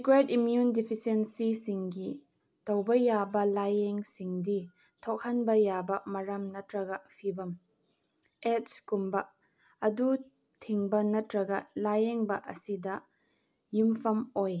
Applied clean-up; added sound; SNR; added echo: none; none; none; none.